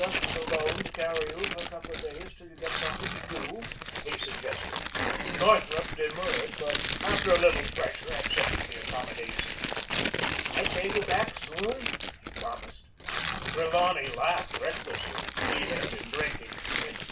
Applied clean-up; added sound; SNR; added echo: none; Tearing; 0 dB; reverberation time 0.2 s.